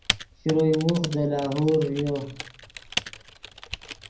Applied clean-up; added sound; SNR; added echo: none; Typing; 9 dB; reverberation time 0.5 s.